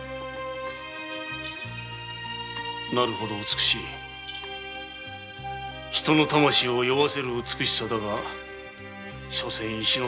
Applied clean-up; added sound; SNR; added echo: none; none; none; none.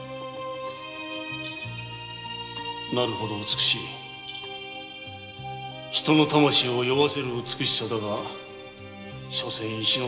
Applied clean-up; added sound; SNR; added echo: none; none; none; reverberation time 2.0 s.